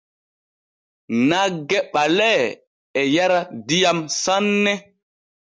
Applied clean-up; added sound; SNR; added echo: none; none; none; none.